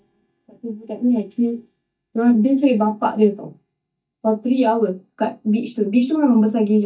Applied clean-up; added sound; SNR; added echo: neural mask model DeepFilterNet 3.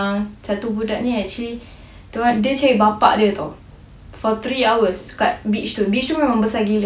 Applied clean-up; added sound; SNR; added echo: none; none; none; none.